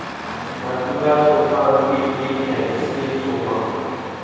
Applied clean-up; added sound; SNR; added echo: none; Engine starting; 8 dB; reverberation time 2.2 s.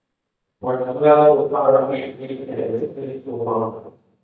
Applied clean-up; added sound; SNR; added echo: neural mask model DeepFilterNet 3.